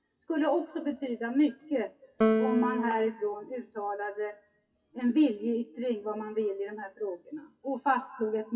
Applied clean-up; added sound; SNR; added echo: classical method WPE with log-MMSE.